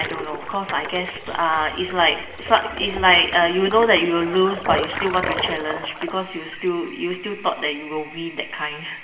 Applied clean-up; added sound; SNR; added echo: none; Toilet flush; 10 dB; reverberation time 0.9 s.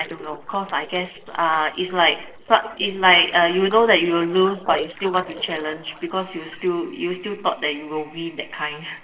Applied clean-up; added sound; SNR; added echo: neural separator model SepFormer DNS4.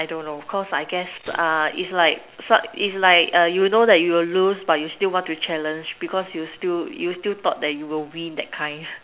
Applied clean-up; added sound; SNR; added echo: none; none; none; none.